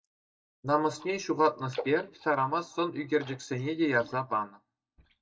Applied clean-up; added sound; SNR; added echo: neural mask model DeepFilterNet 3.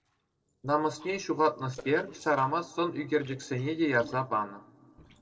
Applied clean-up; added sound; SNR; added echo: neural separator model SepFormer DNS4.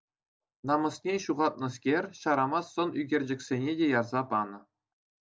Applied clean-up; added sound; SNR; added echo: none; none; none; none.